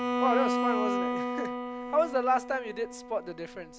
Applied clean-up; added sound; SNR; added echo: none; Bowed string instrument; 1 dB; none.